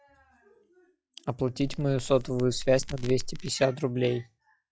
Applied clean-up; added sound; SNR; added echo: classical method log-MMSE.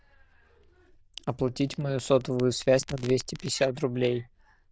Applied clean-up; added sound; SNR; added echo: neural diffusion model UNIVERSE++.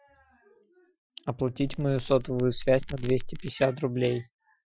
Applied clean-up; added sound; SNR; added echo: classical method Wiener filter.